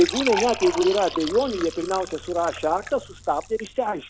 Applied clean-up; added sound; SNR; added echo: none; Fill (with liquid) / Trickle, dribble; 10 dB; none.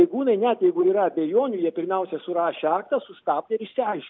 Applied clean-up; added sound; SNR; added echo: none; none; none; none.